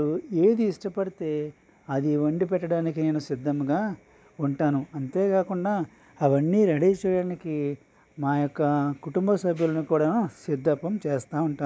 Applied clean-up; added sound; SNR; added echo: none; none; none; none.